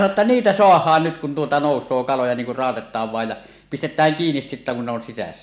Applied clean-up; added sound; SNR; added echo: none; none; none; none.